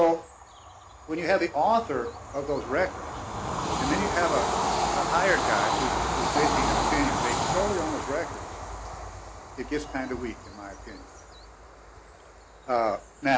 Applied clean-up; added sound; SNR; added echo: none; Train / Bird vocalization, bird call, bird song; 1 dB; none.